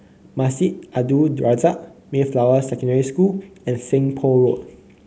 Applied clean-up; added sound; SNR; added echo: none; none; none; none.